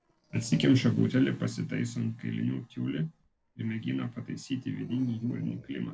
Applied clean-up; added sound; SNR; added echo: neural separator model SepFormer DNS4.